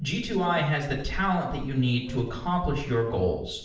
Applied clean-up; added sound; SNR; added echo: neural separator model SepFormer DNS4.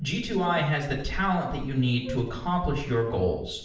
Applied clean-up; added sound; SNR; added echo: none; Wind instrument, woodwind instrument; 16 dB; reverberation time 0.7 s.